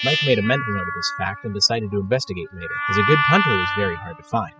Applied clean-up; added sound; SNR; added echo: classical method spectral subtraction.